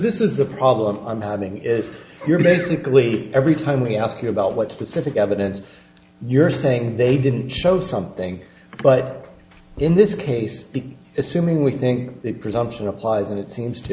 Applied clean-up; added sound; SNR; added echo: none; none; none; none.